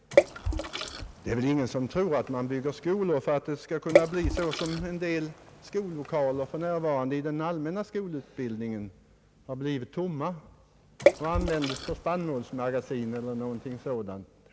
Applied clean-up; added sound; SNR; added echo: none; Water / Splash, splatter; 0 dB; none.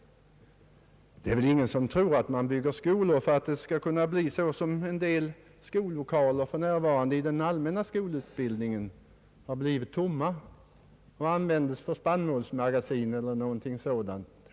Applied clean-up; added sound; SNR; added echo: none; none; none; none.